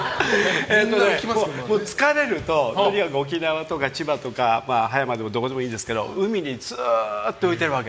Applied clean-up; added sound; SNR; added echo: none; none; none; none.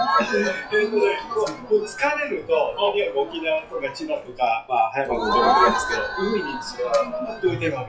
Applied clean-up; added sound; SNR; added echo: classical method WPE with log-MMSE.